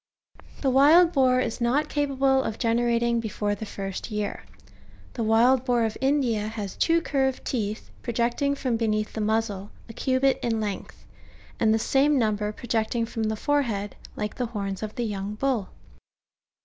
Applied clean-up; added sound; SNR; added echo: none; none; none; none.